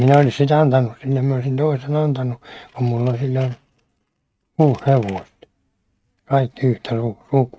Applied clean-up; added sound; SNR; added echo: neural mask model RNNoise.